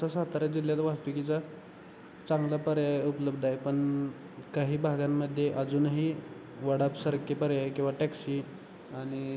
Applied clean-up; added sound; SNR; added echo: none; none; none; none.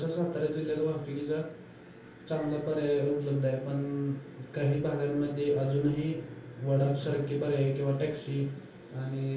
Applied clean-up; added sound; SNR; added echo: none; none; none; reverberation time 0.3 s.